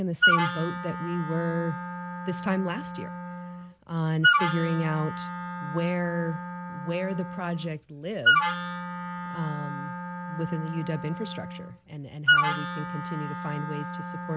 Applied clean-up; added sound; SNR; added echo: none; Wind instrument, woodwind instrument; -2 dB; none.